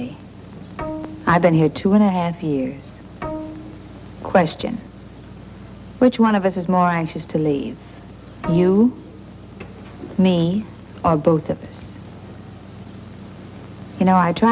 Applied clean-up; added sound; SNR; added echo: none; Bowed string instrument; 14 dB; none.